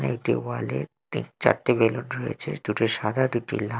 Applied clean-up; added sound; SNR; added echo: none; none; none; none.